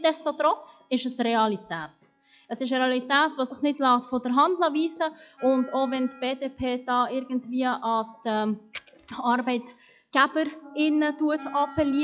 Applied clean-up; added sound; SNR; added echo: classical method log-MMSE.